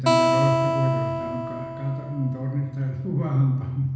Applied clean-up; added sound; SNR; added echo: none; Acoustic guitar; 1 dB; reverberation time 0.9 s.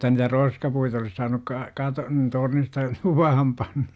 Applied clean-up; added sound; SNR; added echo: none; none; none; none.